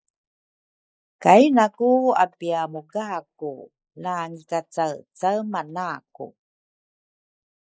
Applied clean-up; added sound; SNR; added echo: neural mask model Resemble Enhance denoiser.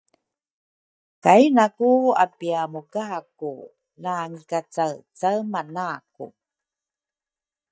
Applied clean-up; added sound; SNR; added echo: neural mask model DeepFilterNet 3.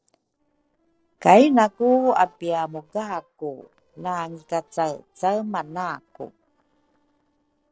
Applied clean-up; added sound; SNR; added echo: neural separator model SepFormer DNS4.